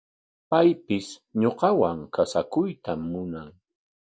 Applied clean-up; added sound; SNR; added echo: none; none; none; none.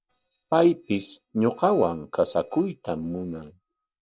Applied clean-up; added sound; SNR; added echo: neural separator model SepFormer DNS4.